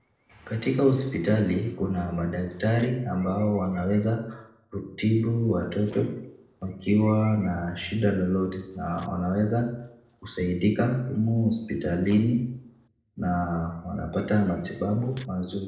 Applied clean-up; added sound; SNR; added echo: neural separator model SepFormer DNS4.